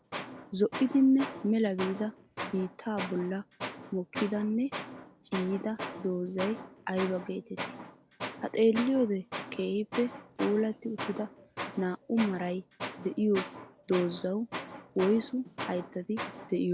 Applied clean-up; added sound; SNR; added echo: none; Tools; 10 dB; none.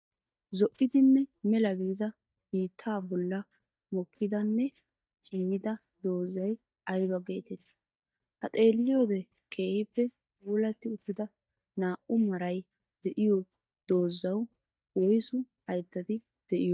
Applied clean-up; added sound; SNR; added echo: neural mask model DeepFilterNet 3.